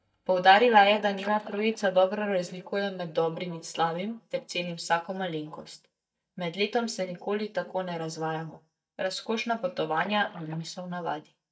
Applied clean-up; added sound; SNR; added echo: neural mask model DeepFilterNet 3.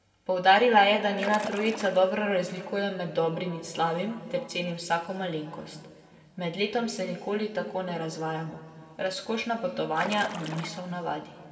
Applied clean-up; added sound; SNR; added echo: none; Splash, splatter; 11 dB; reverberation time 1.5 s.